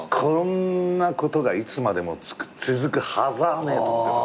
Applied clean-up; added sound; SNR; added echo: none; none; none; none.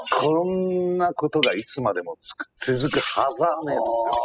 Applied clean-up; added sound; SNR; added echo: classical method spectral subtraction.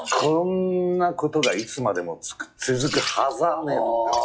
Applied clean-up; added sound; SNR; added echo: classical method log-MMSE.